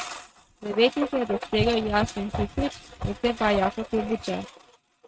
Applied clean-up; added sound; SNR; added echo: neural mask model RNNoise.